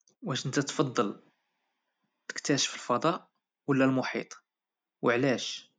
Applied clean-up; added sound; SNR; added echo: none; none; none; none.